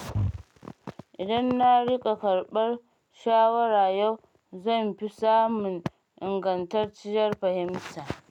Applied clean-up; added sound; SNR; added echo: none; none; none; none.